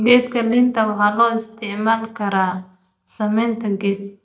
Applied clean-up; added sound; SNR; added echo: neural mask model DeepFilterNet 3.